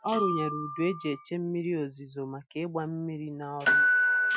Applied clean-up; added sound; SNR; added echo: classical method Wiener filter.